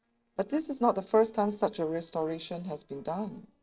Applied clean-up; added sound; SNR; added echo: neural separator model SepFormer DNS4.